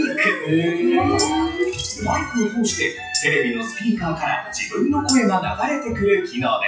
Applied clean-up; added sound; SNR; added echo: classical method WPE with log-MMSE.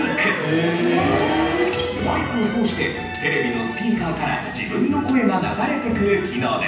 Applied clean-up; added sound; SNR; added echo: none; Tambourine; 14 dB; reverberation time 0.9 s.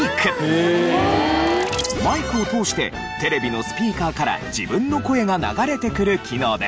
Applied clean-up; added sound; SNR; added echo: none; none; none; none.